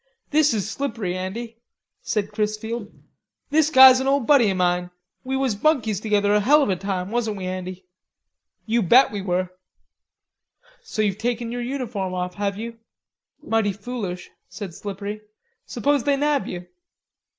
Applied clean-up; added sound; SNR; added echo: neural mask model Resemble Enhance denoiser.